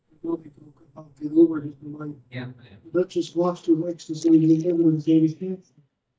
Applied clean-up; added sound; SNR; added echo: neural mask model DeepFilterNet 3.